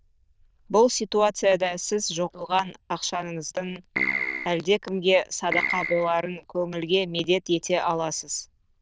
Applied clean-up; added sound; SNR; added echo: neural diffusion model UNIVERSE++.